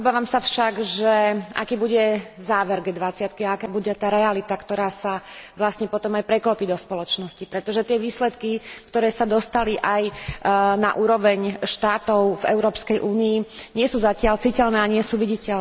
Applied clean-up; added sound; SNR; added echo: none; none; none; none.